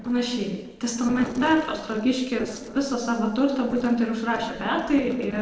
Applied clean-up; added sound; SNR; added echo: neural separator model SepFormer DNS4.